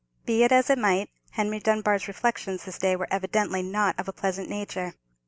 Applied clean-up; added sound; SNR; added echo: none; none; none; none.